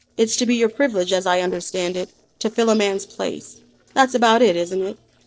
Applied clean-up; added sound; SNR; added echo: neural separator model SepFormer DNS4.